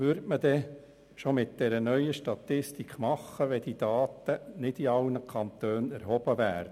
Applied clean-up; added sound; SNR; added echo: none; none; none; none.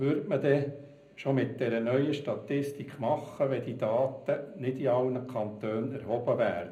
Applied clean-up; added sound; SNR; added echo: none; none; none; reverberation time 0.5 s.